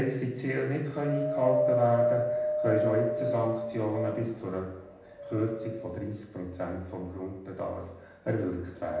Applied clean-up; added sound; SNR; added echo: none; Wind; 1 dB; reverberation time 0.8 s.